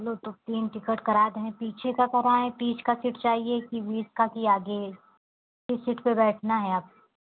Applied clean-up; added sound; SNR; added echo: none; none; none; none.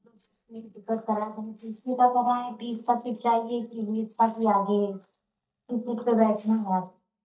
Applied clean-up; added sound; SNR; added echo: neural mask model DeepFilterNet 3.